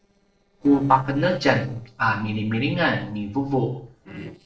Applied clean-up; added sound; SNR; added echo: neural separator model SepFormer DNS4.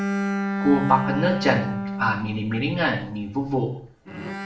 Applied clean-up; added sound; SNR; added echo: none; Bowed string instrument; 4 dB; reverberation time 0.5 s.